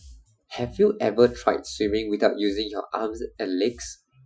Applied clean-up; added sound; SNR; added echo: classical method Wiener filter.